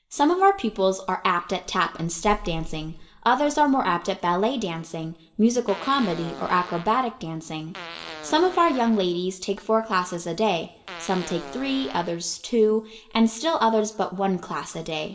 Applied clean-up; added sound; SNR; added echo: none; Fart; 15 dB; reverberation time 0.7 s.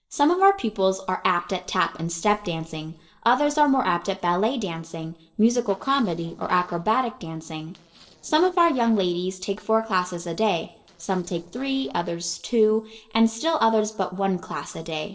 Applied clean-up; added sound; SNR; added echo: neural separator model SepFormer DNS4.